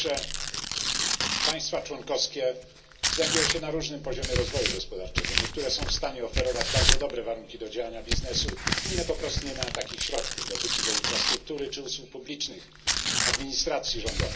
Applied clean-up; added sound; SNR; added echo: none; Tearing; -3 dB; reverberation time 0.2 s.